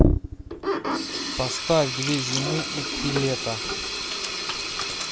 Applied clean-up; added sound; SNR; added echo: none; Sink (filling or washing); -3 dB; none.